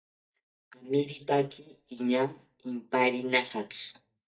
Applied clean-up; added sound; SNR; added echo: neural mask model DeepFilterNet 3.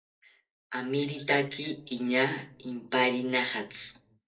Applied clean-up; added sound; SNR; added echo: neural separator model SepFormer DNS4.